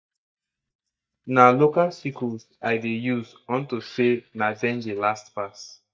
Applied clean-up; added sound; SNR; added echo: neural mask model DeepFilterNet 3.